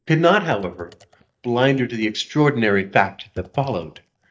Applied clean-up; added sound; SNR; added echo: neural mask model DeepFilterNet 3.